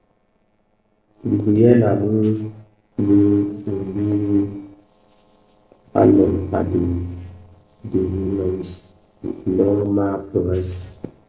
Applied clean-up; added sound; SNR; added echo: neural separator model SepFormer DNS4.